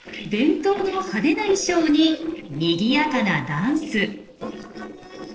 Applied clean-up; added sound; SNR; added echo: neural separator model SepFormer DNS4.